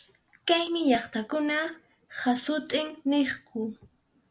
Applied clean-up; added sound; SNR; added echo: none; none; none; none.